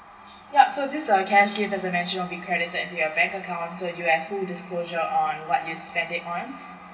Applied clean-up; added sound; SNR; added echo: none; none; none; reverberation time 0.2 s.